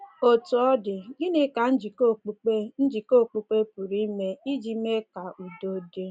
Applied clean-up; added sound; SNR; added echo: none; none; none; none.